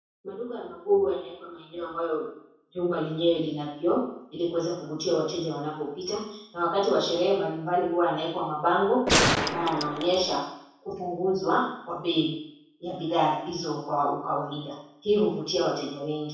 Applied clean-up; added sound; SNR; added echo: none; Gunshot, gunfire; -2 dB; reverberation time 0.7 s.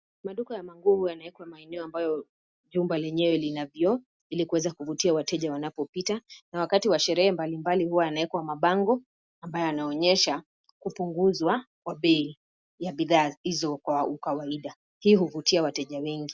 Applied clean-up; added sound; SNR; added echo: none; none; none; none.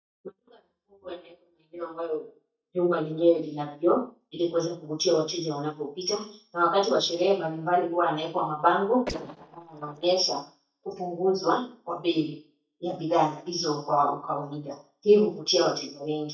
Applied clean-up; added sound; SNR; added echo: neural mask model DeepFilterNet 3.